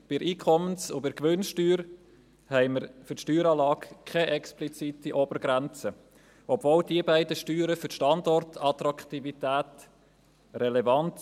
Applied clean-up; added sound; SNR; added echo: none; none; none; none.